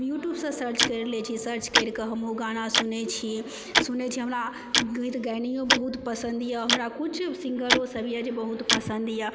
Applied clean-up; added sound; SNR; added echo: none; Tick-tock; 1 dB; none.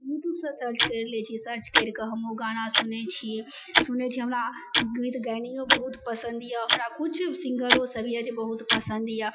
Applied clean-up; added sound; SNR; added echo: classical method Wiener filter.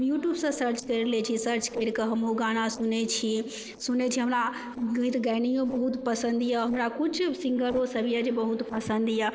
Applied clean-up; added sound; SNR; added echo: neural separator model SepFormer DNS4.